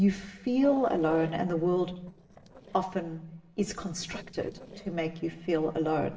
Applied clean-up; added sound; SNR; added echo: neural separator model SepFormer DNS4.